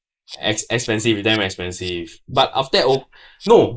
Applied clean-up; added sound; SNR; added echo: neural mask model Resemble Enhance denoiser.